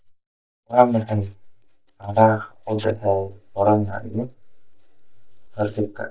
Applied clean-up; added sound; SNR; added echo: neural mask model DeepFilterNet 3.